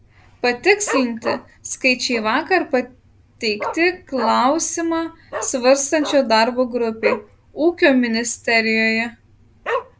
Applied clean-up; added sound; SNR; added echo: none; Dog; 12 dB; none.